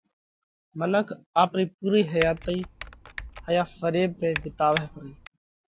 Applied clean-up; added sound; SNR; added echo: none; Typing; 11 dB; none.